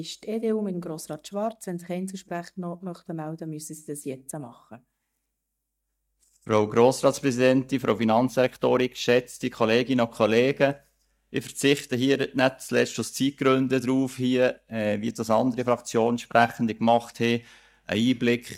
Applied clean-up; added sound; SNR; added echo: neural mask model DeepFilterNet 3.